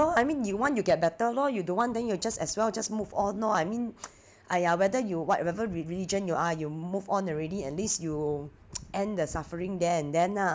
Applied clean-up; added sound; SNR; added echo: none; none; none; none.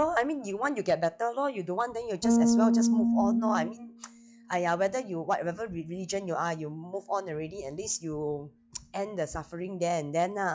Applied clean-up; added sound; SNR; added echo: classical method log-MMSE.